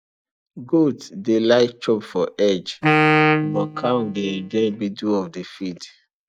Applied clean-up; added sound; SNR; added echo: neural mask model DeepFilterNet 3.